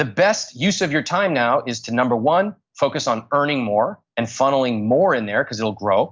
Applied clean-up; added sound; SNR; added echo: none; none; none; none.